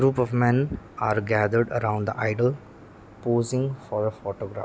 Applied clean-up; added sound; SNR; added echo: none; none; none; none.